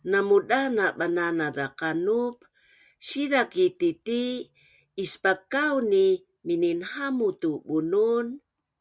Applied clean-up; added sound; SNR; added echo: none; none; none; none.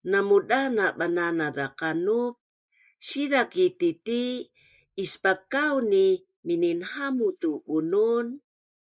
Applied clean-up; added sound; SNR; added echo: neural mask model Resemble Enhance denoiser.